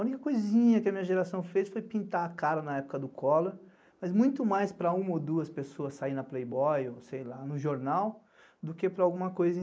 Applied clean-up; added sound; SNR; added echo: neural mask model Resemble Enhance denoiser.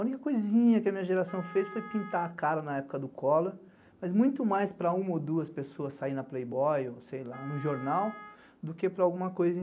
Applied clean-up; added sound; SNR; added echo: none; Wind instrument, woodwind instrument; 18 dB; none.